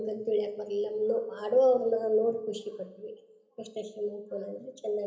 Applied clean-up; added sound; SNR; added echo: none; none; none; reverberation time 0.8 s.